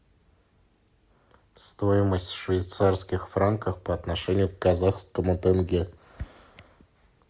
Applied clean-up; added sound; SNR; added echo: none; none; none; none.